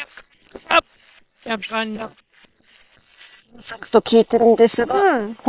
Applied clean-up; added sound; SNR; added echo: neural separator model SepFormer WHAM!.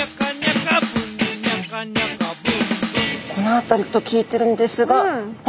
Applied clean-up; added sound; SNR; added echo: none; none; none; none.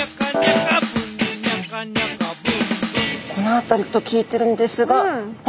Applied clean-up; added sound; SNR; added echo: none; Piano; -1 dB; none.